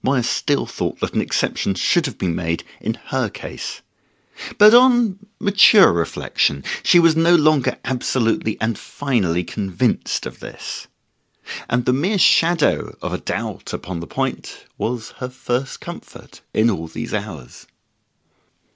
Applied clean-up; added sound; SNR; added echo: none; none; none; none.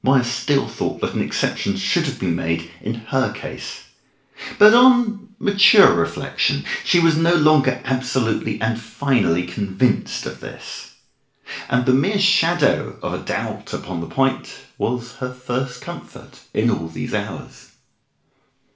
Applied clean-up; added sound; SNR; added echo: none; none; none; reverberation time 0.4 s.